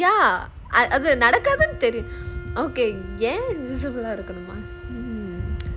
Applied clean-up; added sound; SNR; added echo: none; Wind instrument, woodwind instrument; 18 dB; none.